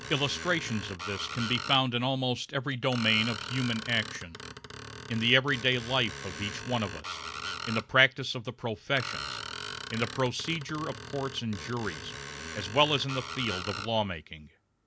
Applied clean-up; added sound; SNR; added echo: none; Screech; 10 dB; none.